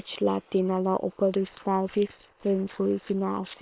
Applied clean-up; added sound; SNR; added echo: neural separator model SepFormer WHAM!.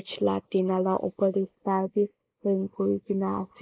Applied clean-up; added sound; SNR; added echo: neural mask model Resemble Enhance denoiser.